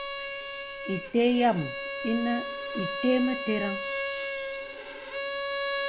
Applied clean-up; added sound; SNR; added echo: none; Bowed string instrument; 3 dB; none.